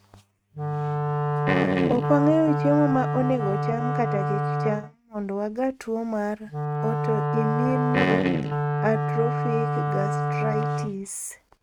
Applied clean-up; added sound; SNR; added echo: neural mask model RNNoise.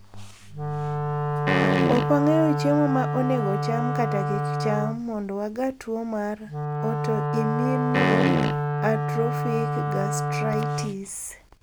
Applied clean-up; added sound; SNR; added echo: none; Wind instrument, woodwind instrument + Fart; -2 dB; none.